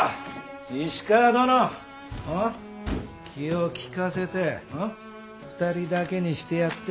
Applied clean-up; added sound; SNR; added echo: none; none; none; none.